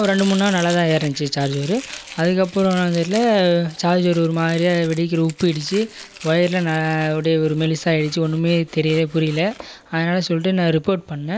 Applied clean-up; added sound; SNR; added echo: none; Domestic sounds, home sounds; 20 dB; none.